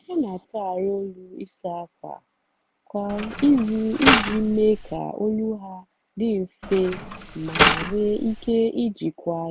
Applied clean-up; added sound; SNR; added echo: none; Mechanisms; 0 dB; none.